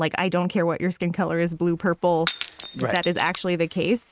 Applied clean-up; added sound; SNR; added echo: neural mask model RNNoise.